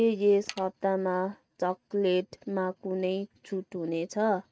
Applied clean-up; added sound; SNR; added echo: neural mask model RNNoise.